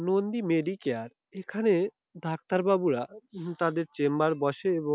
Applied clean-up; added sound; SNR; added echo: none; none; none; none.